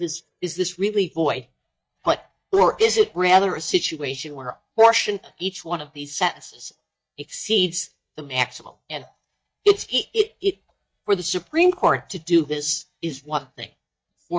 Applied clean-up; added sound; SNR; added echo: neural mask model DeepFilterNet 3.